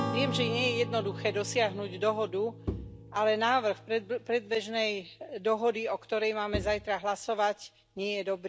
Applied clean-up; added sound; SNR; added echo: none; Bowed string instrument + Acoustic guitar / Strum; 10 dB; none.